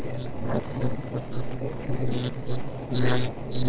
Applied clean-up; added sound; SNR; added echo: neural separator model SepFormer DNS4.